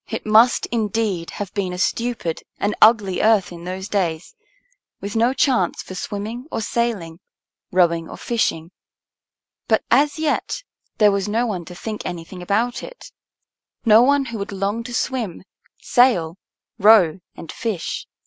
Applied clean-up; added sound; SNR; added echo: none; none; none; none.